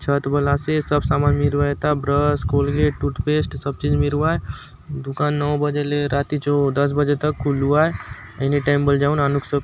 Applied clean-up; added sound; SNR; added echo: none; none; none; none.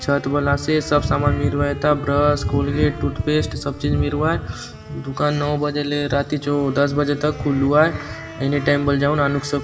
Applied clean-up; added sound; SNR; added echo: none; Wind instrument, woodwind instrument; 19 dB; reverberation time 2.4 s.